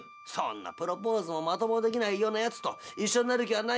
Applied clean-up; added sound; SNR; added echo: none; Wind instrument, woodwind instrument; 20 dB; none.